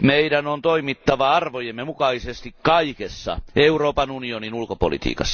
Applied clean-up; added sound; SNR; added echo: none; none; none; none.